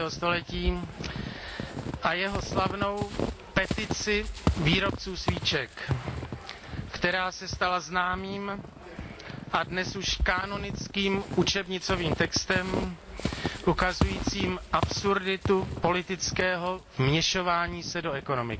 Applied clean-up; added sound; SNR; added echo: none; Squeak / Walk, footsteps; 5 dB; none.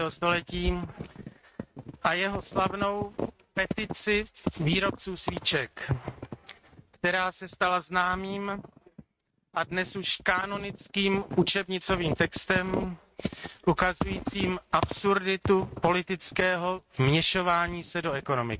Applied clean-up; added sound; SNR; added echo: neural mask model RNNoise.